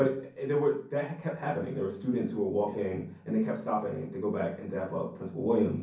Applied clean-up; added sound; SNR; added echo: none; none; none; reverberation time 0.6 s.